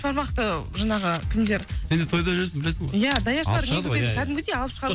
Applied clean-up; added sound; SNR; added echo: none; Camera; 12 dB; none.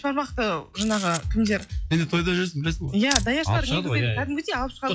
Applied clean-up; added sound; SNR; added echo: classical method log-MMSE.